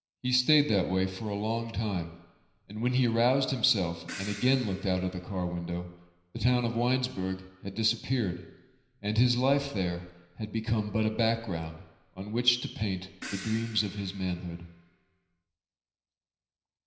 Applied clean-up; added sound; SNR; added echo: none; Crash cymbal; 16 dB; reverberation time 0.9 s.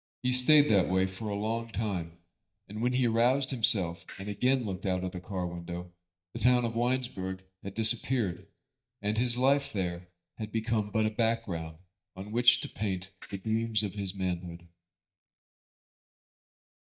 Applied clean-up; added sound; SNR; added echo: neural mask model DeepFilterNet 3.